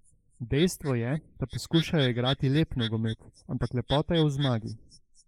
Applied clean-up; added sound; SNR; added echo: neural mask model Resemble Enhance denoiser.